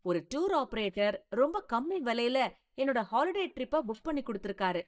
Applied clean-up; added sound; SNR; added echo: neural mask model DeepFilterNet 3.